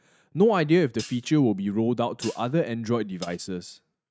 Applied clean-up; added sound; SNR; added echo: neural mask model RNNoise.